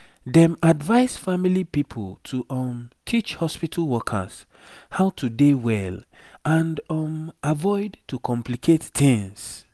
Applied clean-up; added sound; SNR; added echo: none; none; none; none.